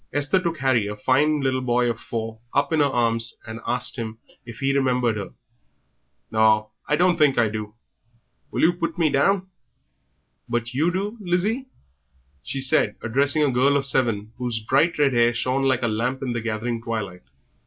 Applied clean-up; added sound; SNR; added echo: none; none; none; none.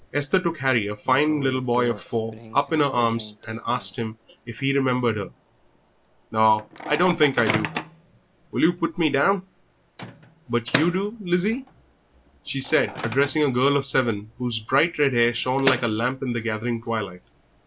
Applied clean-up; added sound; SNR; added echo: none; Microwave oven; 13 dB; none.